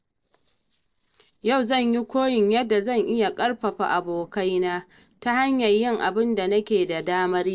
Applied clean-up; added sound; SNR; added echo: neural separator model SepFormer DNS4.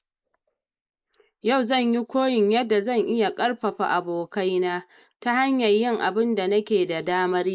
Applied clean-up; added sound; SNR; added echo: neural mask model Resemble Enhance denoiser.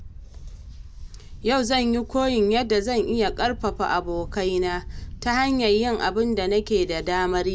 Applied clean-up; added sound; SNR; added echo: none; Wind; 13 dB; none.